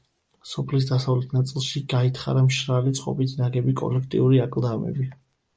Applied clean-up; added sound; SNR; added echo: none; none; none; none.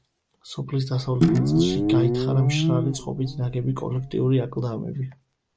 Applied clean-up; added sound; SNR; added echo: none; Guitar; -2 dB; none.